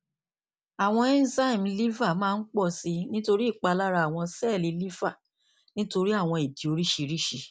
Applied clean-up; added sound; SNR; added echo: none; none; none; none.